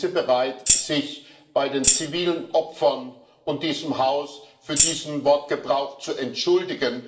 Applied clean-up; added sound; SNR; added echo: none; Tambourine; -2 dB; reverberation time 0.7 s.